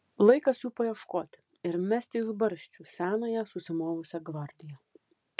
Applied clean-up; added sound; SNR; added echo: none; none; none; none.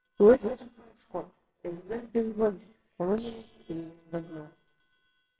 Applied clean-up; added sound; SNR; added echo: neural separator model SepFormer WHAMR!.